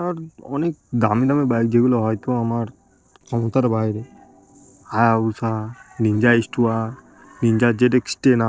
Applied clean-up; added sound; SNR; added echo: neural separator model SepFormer DNS4.